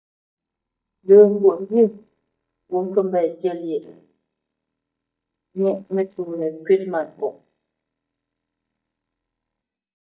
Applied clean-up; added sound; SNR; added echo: neural mask model DeepFilterNet 3.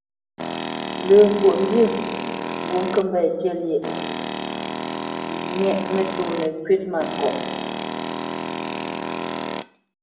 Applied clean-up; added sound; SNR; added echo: none; Tools; 5 dB; reverberation time 1.6 s.